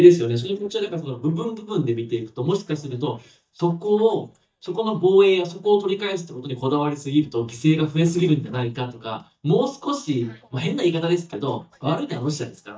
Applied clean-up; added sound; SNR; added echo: neural mask model DeepFilterNet 3.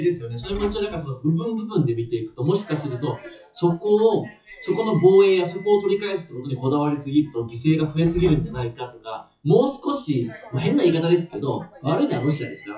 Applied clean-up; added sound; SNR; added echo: classical method WPE with log-MMSE.